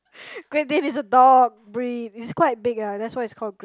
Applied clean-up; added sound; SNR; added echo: none; none; none; none.